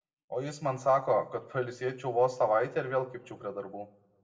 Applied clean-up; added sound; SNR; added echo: none; none; none; reverberation time 0.5 s.